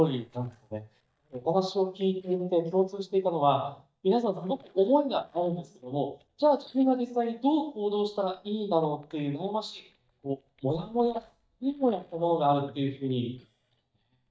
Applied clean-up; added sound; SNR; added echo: neural mask model DeepFilterNet 3.